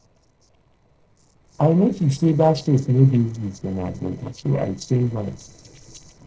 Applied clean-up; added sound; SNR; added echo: neural separator model SepFormer DNS4.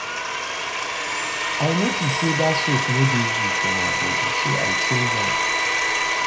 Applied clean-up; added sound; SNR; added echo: none; Domestic sounds, home sounds; -4 dB; reverberation time 0.5 s.